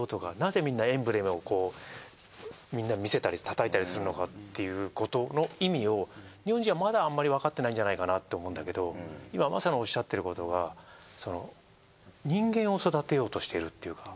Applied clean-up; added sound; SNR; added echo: none; none; none; none.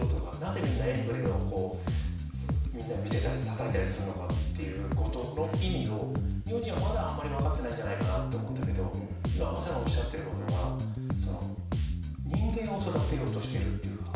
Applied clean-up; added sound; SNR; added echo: none; Bass guitar; -5 dB; reverberation time 0.6 s.